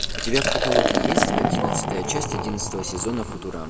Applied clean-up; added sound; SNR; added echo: none; Liquid; -4 dB; none.